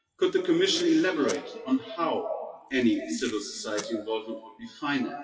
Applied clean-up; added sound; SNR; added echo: classical method WPE with log-MMSE.